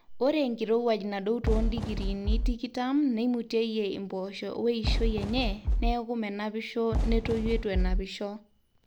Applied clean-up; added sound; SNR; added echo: none; Fireworks; -1 dB; none.